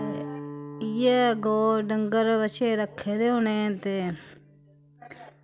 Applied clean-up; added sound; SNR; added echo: none; Guitar; 16 dB; none.